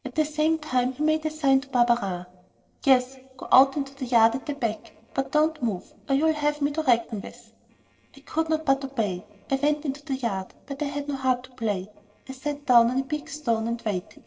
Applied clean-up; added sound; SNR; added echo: neural separator model SepFormer DNS4.